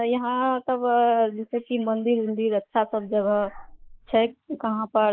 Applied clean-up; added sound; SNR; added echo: neural mask model Resemble Enhance denoiser.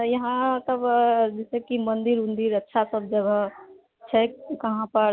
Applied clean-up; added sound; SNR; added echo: none; none; none; none.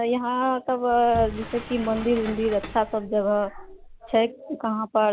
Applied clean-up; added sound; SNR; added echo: none; Sliding door; 13 dB; none.